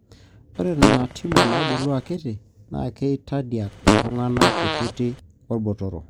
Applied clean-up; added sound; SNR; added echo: none; Fart; -4 dB; none.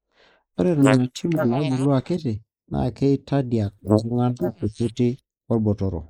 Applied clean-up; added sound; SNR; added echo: neural mask model Resemble Enhance denoiser.